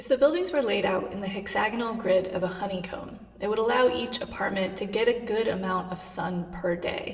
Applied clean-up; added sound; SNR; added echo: none; none; none; reverberation time 1.0 s.